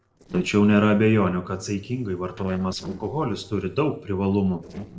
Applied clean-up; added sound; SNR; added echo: neural separator model SepFormer DNS4.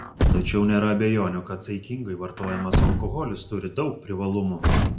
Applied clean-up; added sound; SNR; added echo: none; Truck; 0 dB; reverberation time 1.0 s.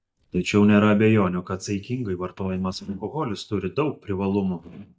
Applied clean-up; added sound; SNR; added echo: neural mask model DeepFilterNet 3.